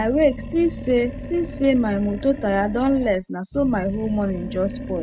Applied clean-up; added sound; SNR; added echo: none; Animal; 11 dB; none.